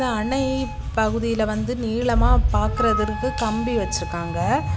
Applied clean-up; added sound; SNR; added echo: none; Wind instrument, woodwind instrument; 12 dB; none.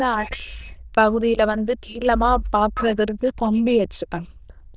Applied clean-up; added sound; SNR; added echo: neural diffusion model UNIVERSE++.